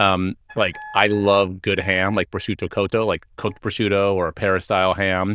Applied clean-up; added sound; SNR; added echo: neural diffusion model UNIVERSE++.